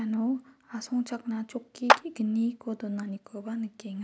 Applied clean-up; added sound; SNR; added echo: none; Clapping; -4 dB; none.